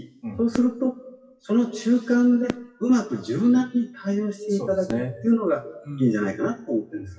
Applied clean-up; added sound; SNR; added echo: classical method WPE with log-MMSE.